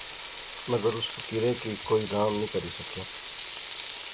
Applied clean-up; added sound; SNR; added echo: none; Frying (food); 3 dB; none.